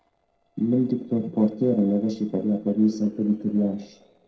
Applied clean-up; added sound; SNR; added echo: neural separator model SepFormer DNS4.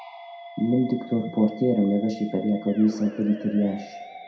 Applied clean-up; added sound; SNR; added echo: none; Musical instrument; 16 dB; reverberation time 0.5 s.